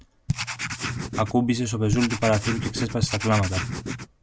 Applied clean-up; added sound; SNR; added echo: none; Writing; 4 dB; none.